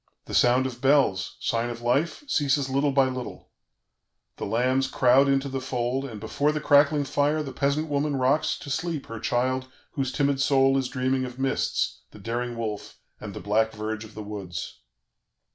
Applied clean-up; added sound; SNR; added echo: none; none; none; none.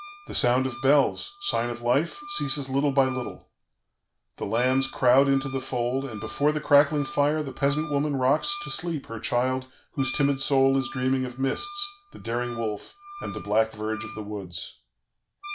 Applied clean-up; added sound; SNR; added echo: none; Wind instrument, woodwind instrument; 16 dB; none.